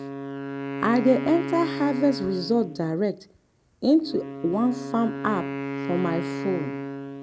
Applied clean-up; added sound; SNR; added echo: none; Wind instrument, woodwind instrument; 7 dB; none.